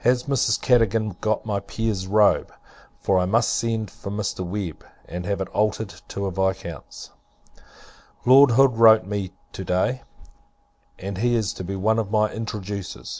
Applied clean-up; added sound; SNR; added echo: none; none; none; none.